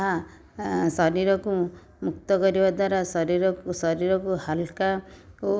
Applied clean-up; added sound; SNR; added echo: none; none; none; none.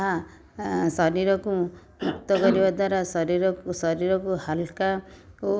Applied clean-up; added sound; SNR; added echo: none; Cough; 5 dB; none.